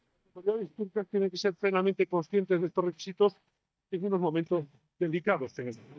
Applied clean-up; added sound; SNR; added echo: neural mask model DeepFilterNet 3.